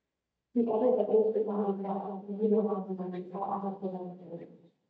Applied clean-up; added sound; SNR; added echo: neural mask model DeepFilterNet 3.